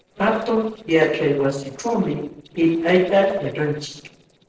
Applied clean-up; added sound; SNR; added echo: neural separator model SepFormer DNS4.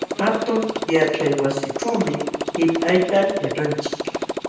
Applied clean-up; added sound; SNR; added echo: none; Motorcycle; 4 dB; reverberation time 0.9 s.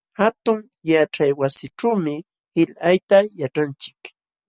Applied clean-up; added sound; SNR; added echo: none; none; none; none.